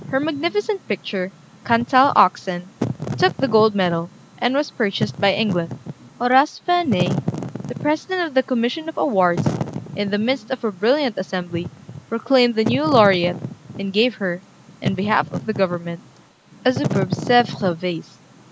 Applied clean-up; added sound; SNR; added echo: none; Wind / Fire; 9 dB; none.